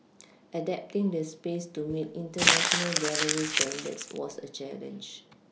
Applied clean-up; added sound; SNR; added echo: none; Crumpling, crinkling; -5 dB; none.